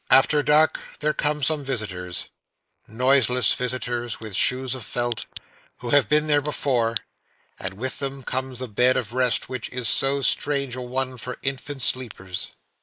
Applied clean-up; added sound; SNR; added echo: neural mask model Resemble Enhance denoiser.